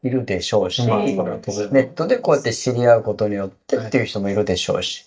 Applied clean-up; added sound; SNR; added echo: neural mask model DeepFilterNet 3.